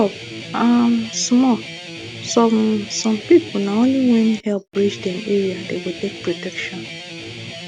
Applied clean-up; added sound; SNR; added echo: none; Guitar; 14 dB; none.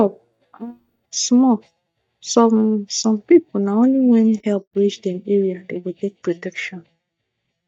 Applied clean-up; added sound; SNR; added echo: neural mask model DeepFilterNet 3.